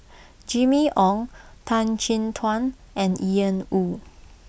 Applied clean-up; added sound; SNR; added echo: none; none; none; none.